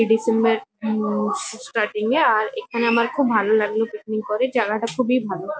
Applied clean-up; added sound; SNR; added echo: none; none; none; none.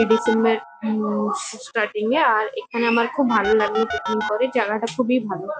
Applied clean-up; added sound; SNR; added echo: none; Telephone; 11 dB; none.